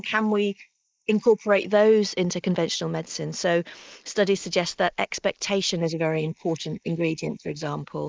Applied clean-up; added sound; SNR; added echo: neural mask model Resemble Enhance denoiser.